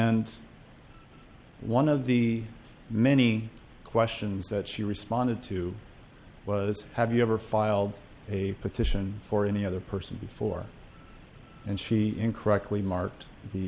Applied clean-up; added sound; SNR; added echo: none; none; none; none.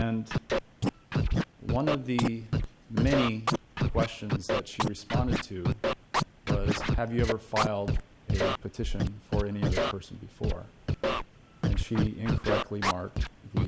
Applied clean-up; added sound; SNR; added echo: none; Scratching (performance technique); -4 dB; none.